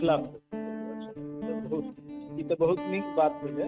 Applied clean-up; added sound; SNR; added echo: neural mask model RNNoise.